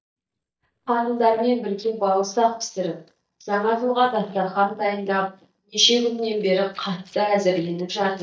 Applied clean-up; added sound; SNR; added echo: neural mask model DeepFilterNet 3.